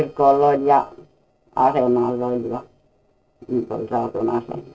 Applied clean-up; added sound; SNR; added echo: neural separator model SepFormer DNS4.